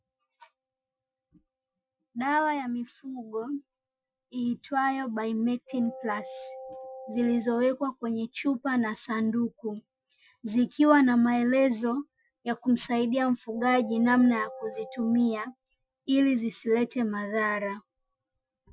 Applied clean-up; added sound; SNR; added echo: classical method Wiener filter.